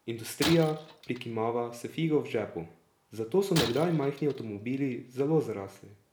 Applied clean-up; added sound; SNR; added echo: none; Shatter; 11 dB; none.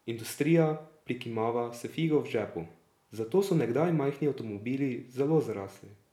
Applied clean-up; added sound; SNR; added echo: none; none; none; none.